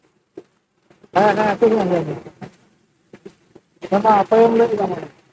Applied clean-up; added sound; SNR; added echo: neural mask model RNNoise.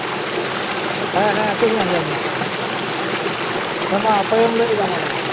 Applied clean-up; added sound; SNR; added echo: none; Stream; -1 dB; none.